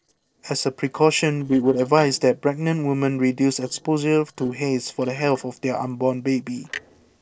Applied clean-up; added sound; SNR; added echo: neural separator model SepFormer DNS4.